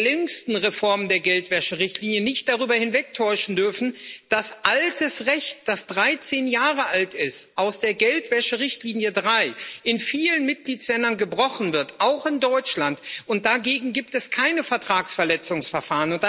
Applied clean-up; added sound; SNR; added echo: none; none; none; none.